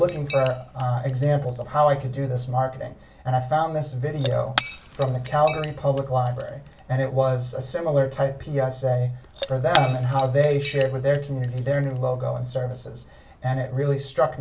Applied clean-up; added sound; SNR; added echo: none; Shatter / Crushing; 13 dB; reverberation time 0.3 s.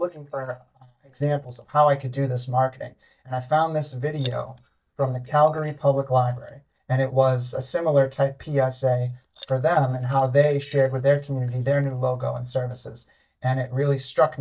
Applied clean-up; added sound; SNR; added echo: neural mask model DeepFilterNet 3.